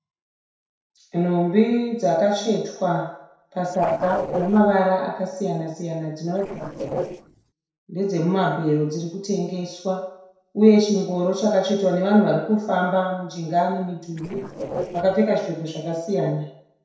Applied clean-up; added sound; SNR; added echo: neural separator model SepFormer DNS4.